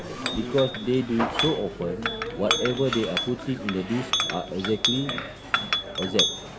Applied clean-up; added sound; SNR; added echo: none; Chink, clink; 1 dB; none.